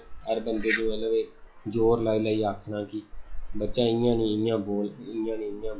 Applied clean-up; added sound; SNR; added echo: classical method log-MMSE.